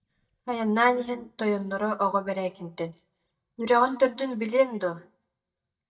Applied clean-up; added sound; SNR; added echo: neural mask model DeepFilterNet 3.